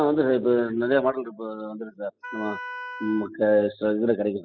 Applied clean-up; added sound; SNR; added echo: classical method spectral subtraction.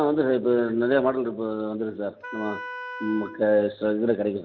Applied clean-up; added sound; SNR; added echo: none; Wind instrument, woodwind instrument; 14 dB; none.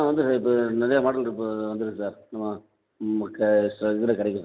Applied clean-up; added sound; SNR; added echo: none; none; none; none.